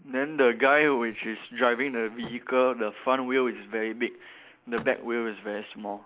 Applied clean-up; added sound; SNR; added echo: neural mask model Resemble Enhance denoiser.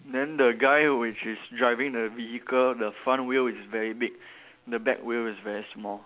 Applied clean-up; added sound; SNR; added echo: none; none; none; none.